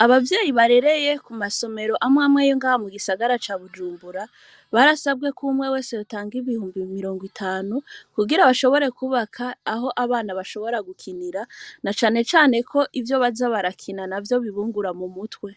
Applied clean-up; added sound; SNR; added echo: none; none; none; none.